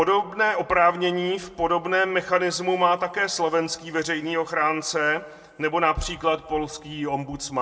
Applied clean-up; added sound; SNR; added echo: none; none; none; reverberation time 0.9 s.